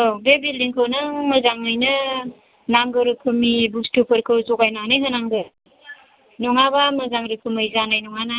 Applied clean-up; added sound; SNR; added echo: none; none; none; none.